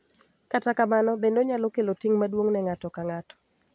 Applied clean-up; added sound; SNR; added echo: none; none; none; none.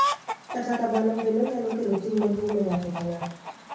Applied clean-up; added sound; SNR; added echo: none; Chicken, rooster; 7 dB; reverberation time 0.5 s.